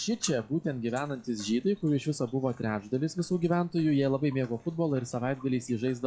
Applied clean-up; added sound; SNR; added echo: classical method log-MMSE.